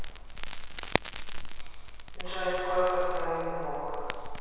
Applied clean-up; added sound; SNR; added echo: none; Crackle; -2 dB; reverberation time 2.2 s.